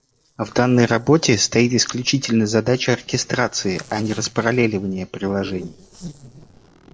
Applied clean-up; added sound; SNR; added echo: neural separator model SepFormer DNS4.